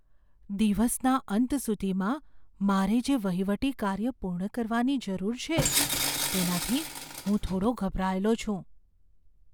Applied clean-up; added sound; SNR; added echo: none; Tools; 2 dB; none.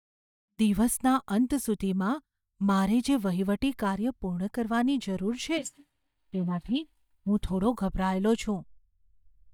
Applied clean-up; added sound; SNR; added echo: neural mask model DeepFilterNet 3.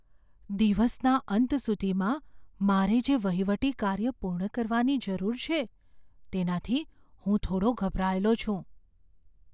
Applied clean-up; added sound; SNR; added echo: none; none; none; none.